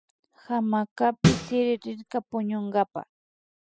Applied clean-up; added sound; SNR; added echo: classical method spectral subtraction.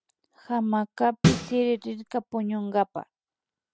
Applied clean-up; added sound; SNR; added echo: none; Snare drum; -2 dB; none.